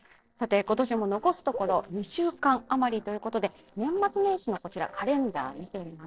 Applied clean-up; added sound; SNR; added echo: neural separator model SepFormer DNS4.